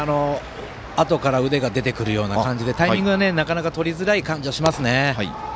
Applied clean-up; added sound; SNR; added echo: none; none; none; none.